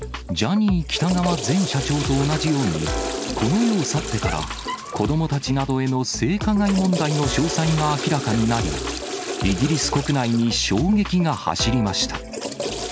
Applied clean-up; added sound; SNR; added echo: none; Squeak + Toilet flush / Water; 9 dB; none.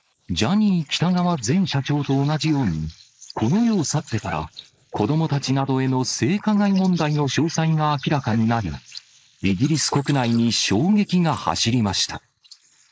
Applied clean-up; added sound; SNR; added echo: neural mask model Resemble Enhance denoiser.